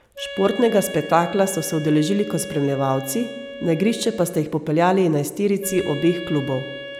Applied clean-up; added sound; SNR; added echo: none; Wind instrument, woodwind instrument; 14 dB; none.